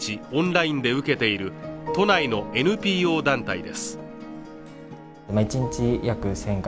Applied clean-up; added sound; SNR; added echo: none; none; none; none.